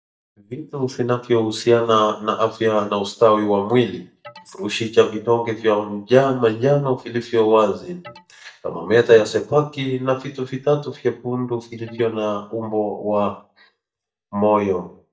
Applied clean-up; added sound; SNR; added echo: neural mask model DeepFilterNet 3.